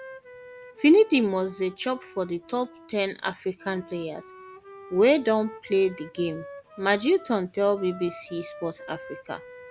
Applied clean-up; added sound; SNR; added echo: none; Wind instrument, woodwind instrument; 18 dB; none.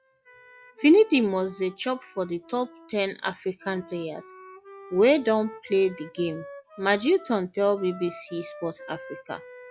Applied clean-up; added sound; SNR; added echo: classical method log-MMSE.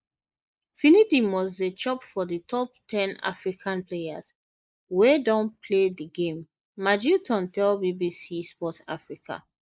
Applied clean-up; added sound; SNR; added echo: neural mask model Resemble Enhance denoiser.